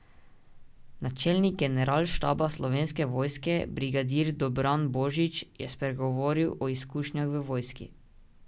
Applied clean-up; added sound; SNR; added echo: none; none; none; none.